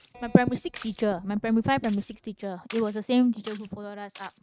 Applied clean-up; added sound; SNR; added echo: neural mask model RNNoise.